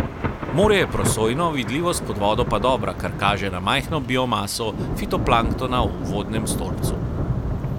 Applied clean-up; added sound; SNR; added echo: none; Thunder / Rain; 3 dB; none.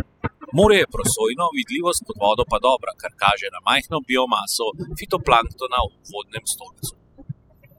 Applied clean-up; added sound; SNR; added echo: classical method spectral subtraction.